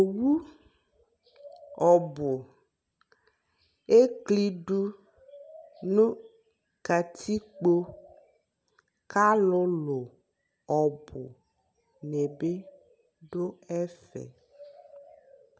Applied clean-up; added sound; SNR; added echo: none; none; none; none.